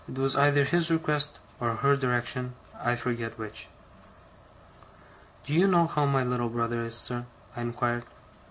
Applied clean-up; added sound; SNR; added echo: none; none; none; none.